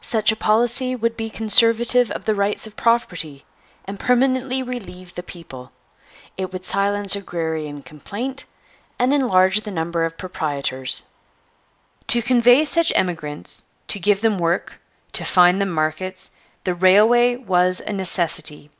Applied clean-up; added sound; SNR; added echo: none; none; none; none.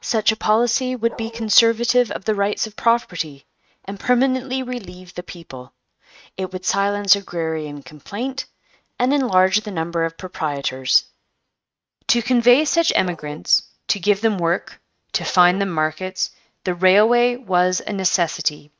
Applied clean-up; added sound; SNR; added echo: neural mask model RNNoise.